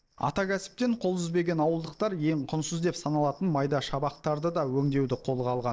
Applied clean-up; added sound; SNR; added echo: neural separator model SepFormer DNS4.